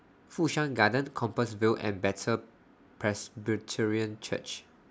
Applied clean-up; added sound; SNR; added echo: none; none; none; none.